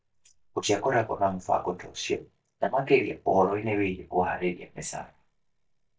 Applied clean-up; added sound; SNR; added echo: neural mask model DeepFilterNet 3.